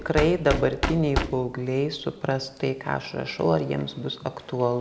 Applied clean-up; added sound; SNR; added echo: none; Knock; 8 dB; none.